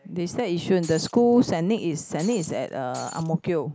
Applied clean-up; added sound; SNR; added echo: none; Shatter; 19 dB; none.